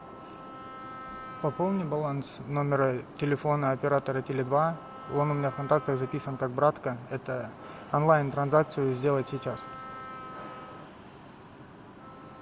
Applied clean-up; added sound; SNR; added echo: none; Wind instrument, woodwind instrument; 17 dB; none.